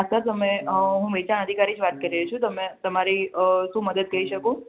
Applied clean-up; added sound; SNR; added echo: none; Piano; 15 dB; none.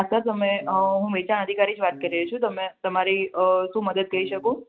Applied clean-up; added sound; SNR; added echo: neural mask model RNNoise.